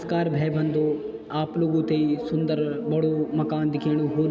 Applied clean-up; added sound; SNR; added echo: none; none; none; none.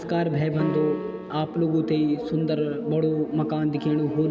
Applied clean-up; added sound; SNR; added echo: none; Piano; 14 dB; none.